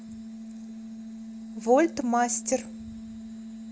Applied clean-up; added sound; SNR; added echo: none; none; none; none.